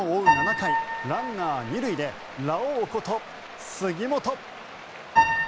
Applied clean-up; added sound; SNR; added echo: none; Piano; -1 dB; none.